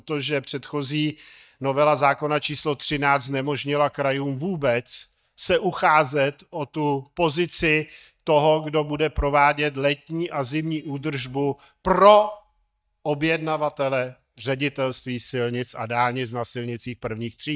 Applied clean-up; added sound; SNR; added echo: neural mask model DeepFilterNet 3.